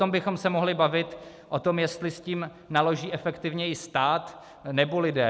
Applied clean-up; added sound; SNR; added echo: none; none; none; none.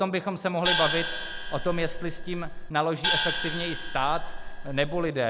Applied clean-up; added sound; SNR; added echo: none; Gong; 0 dB; none.